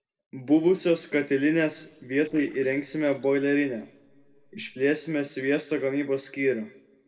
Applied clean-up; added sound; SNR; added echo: neural separator model SepFormer DNS4.